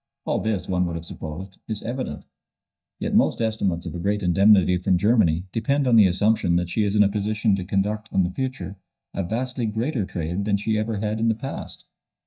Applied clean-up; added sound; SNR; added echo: neural mask model DeepFilterNet 3.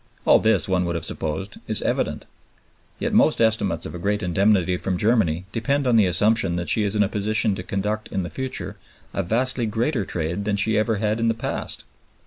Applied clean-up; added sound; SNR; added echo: none; none; none; none.